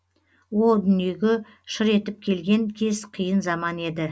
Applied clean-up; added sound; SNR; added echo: none; none; none; none.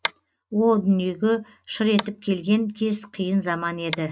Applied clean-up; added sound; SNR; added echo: neural mask model RNNoise.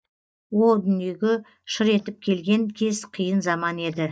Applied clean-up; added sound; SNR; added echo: neural mask model DeepFilterNet 3.